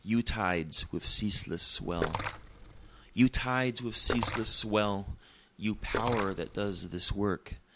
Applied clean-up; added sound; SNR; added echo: none; Splash, splatter; 9 dB; none.